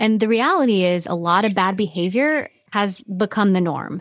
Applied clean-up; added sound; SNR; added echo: neural mask model DeepFilterNet 3.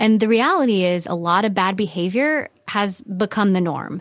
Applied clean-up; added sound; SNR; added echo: none; none; none; none.